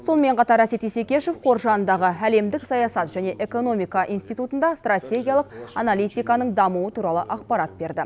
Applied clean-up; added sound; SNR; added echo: none; none; none; none.